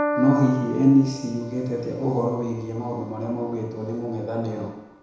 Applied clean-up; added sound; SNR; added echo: none; Piano; 10 dB; reverberation time 1.0 s.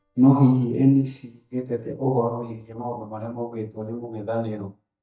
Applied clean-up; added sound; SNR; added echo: neural mask model DeepFilterNet 3.